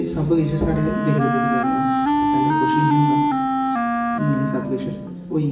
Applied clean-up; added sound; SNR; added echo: none; Wind instrument, woodwind instrument; -2 dB; reverberation time 0.9 s.